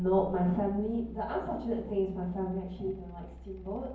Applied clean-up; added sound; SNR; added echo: none; Mechanical fan; 15 dB; reverberation time 0.9 s.